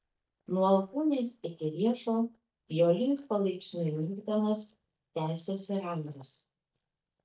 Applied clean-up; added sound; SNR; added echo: neural mask model DeepFilterNet 3.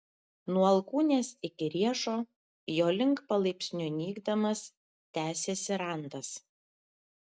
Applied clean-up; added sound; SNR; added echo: none; none; none; none.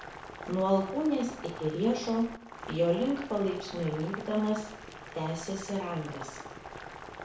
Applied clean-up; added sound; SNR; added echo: none; Boiling; 12 dB; reverberation time 0.6 s.